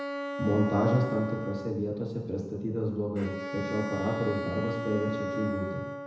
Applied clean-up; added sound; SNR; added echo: none; Bowed string instrument; 6 dB; reverberation time 1.0 s.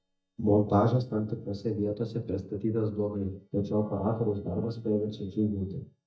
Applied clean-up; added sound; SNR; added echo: neural mask model DeepFilterNet 3.